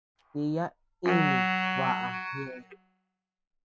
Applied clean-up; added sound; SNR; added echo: classical method spectral subtraction.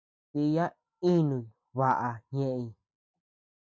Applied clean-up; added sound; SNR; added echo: none; none; none; none.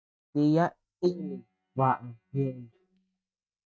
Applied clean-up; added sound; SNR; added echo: neural mask model DeepFilterNet 3.